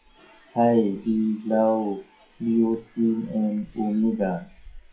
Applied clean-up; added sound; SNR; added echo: classical method WPE with log-MMSE.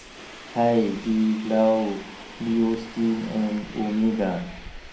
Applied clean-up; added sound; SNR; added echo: none; Subway, metro, underground; 16 dB; reverberation time 0.6 s.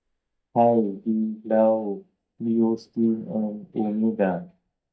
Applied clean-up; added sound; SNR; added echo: neural mask model DeepFilterNet 3.